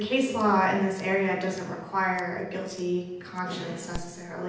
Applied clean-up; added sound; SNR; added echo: none; Scissors; 20 dB; reverberation time 0.8 s.